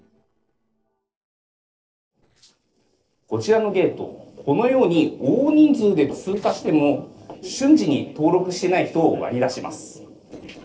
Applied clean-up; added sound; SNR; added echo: neural separator model SepFormer DNS4.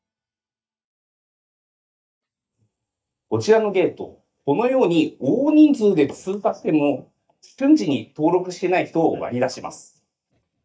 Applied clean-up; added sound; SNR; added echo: neural mask model DeepFilterNet 3.